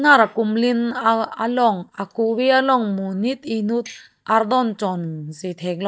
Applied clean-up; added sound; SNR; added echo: neural mask model DeepFilterNet 3.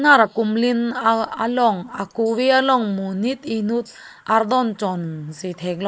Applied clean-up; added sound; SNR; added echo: neural mask model Resemble Enhance denoiser.